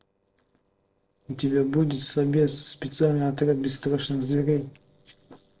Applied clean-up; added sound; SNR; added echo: neural separator model SepFormer DNS4.